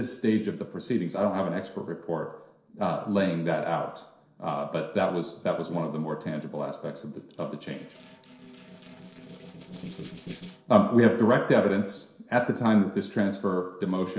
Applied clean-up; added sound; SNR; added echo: neural separator model SepFormer DNS4.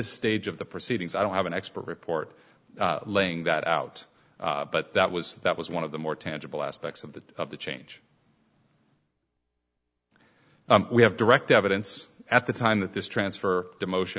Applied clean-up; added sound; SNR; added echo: none; none; none; none.